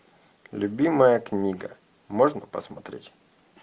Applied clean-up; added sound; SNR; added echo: none; none; none; none.